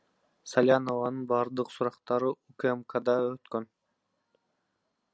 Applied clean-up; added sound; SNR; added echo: none; none; none; none.